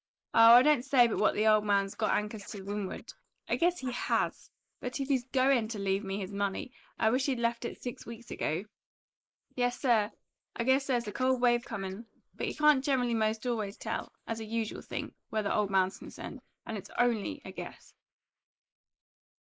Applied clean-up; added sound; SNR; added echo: neural mask model Resemble Enhance denoiser.